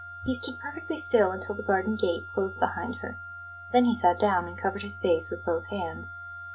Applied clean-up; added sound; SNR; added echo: none; Wind instrument, woodwind instrument; 14 dB; none.